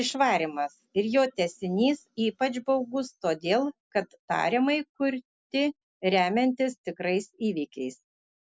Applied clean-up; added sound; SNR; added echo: none; none; none; none.